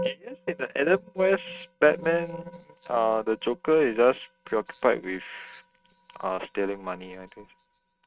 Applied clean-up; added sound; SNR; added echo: neural mask model RNNoise.